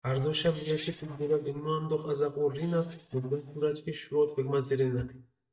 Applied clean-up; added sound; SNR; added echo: neural mask model DeepFilterNet 3.